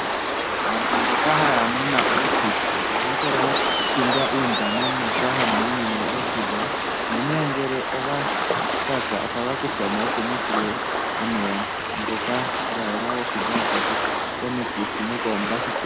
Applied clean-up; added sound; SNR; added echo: none; Waves, surf; -5 dB; none.